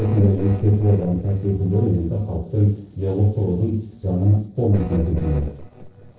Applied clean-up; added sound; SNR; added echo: neural separator model SepFormer DNS4.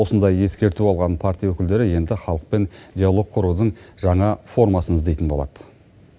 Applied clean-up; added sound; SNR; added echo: none; none; none; none.